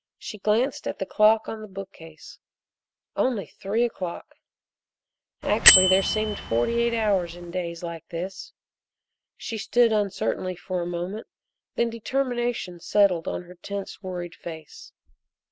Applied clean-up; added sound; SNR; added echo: none; Bell; -3 dB; none.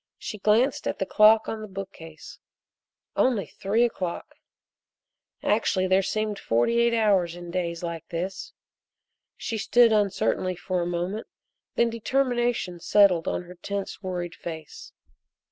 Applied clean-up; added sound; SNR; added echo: none; none; none; none.